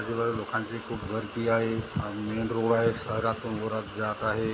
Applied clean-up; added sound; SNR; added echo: none; none; none; none.